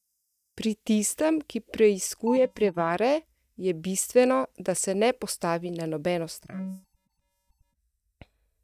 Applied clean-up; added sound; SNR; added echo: neural mask model DeepFilterNet 3.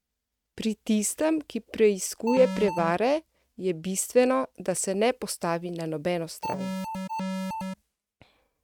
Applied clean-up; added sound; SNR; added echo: neural mask model RNNoise.